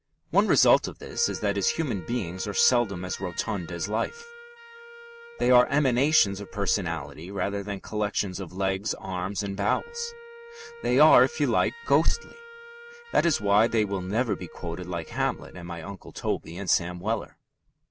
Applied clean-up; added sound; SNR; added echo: none; Whoosh, swoosh, swish + Wind instrument, woodwind instrument; 20 dB; none.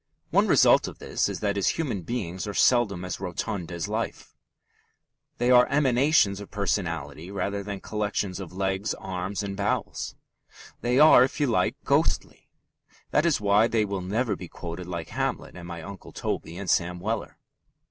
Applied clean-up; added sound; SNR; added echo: none; none; none; none.